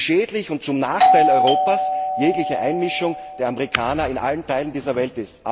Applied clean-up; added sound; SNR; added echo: none; Doorbell; -3 dB; none.